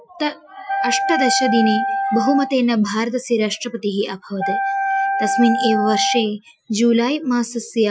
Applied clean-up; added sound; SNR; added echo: classical method Wiener filter.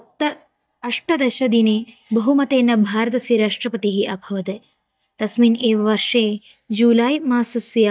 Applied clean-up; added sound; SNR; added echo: neural mask model DeepFilterNet 3.